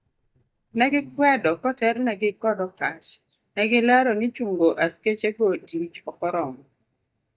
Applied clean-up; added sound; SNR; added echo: neural mask model DeepFilterNet 3.